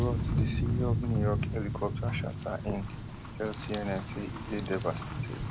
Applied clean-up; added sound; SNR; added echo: none; Rain; -4 dB; none.